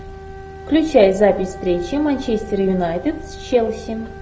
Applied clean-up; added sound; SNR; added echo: none; Wind instrument, woodwind instrument; 17 dB; none.